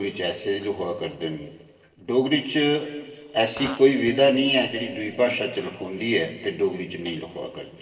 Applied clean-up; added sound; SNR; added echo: neural separator model SepFormer DNS4.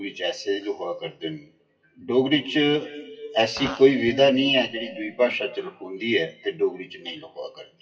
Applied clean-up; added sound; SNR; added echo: classical method WPE with log-MMSE.